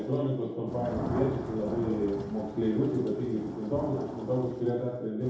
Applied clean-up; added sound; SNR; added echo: none; Thunder / Rain; 9 dB; reverberation time 0.8 s.